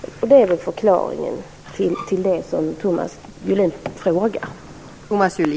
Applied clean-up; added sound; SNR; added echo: none; Bowed string instrument; 18 dB; none.